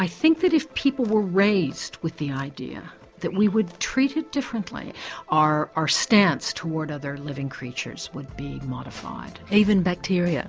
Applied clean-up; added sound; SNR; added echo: none; none; none; none.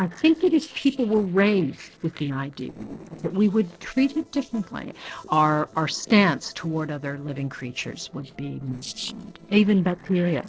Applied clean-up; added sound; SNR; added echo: neural separator model SepFormer DNS4.